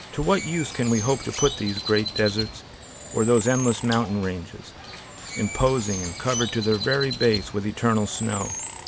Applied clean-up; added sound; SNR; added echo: none; Bird; 9 dB; none.